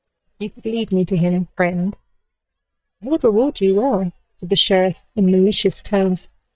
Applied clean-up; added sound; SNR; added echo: neural mask model DeepFilterNet 3.